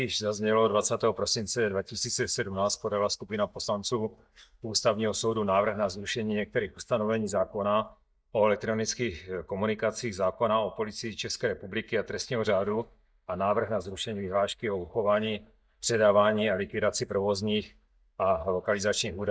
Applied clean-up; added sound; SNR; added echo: neural mask model DeepFilterNet 3.